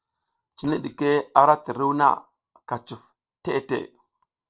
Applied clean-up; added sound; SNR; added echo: neural separator model SepFormer DNS4.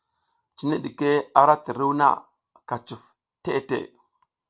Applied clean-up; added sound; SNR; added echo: none; none; none; none.